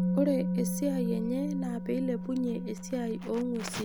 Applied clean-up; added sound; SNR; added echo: none; Musical instrument; 2 dB; none.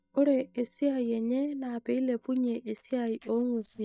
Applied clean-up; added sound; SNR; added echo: neural mask model DeepFilterNet 3.